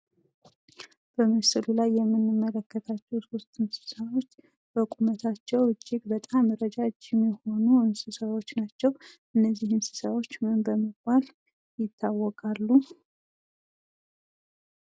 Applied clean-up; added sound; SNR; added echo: none; none; none; none.